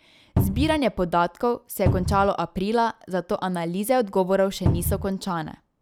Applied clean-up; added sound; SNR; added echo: none; Cupboard open or close; -1 dB; none.